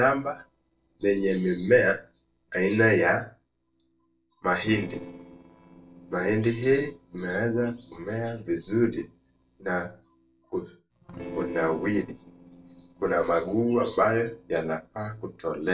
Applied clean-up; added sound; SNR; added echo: neural separator model SepFormer DNS4.